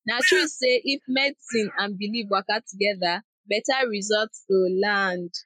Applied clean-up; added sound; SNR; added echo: neural mask model Resemble Enhance denoiser.